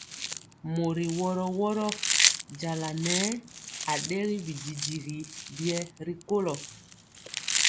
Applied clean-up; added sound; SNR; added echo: none; Chewing, mastication; 0 dB; none.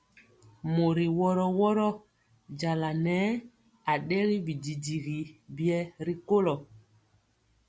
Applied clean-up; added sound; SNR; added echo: none; none; none; none.